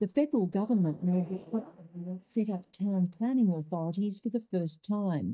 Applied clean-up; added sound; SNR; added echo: neural mask model DeepFilterNet 3.